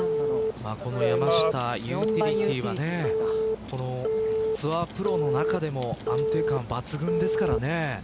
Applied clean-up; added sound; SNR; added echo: none; Telephone; -1 dB; none.